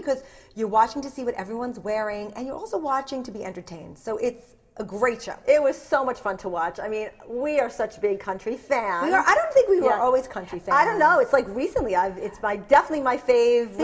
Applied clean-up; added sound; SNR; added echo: none; none; none; reverberation time 1.0 s.